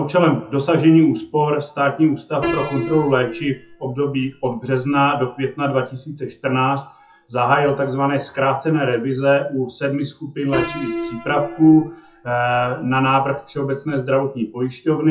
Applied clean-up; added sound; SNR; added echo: classical method WPE with log-MMSE.